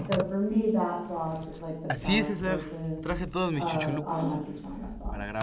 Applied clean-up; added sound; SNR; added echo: none; Telephone; 2 dB; reverberation time 1.2 s.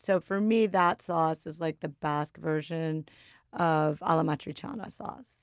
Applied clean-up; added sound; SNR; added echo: none; none; none; none.